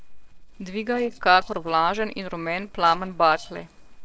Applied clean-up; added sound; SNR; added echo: neural separator model SepFormer DNS4.